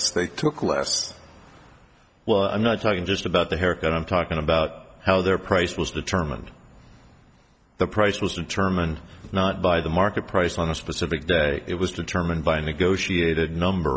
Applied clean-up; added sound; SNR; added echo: none; none; none; none.